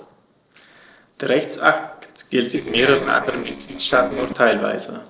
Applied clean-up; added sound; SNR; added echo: neural separator model SepFormer DNS4.